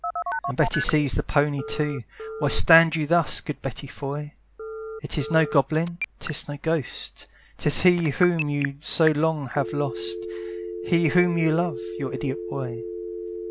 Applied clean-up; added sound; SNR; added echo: none; Telephone; 10 dB; none.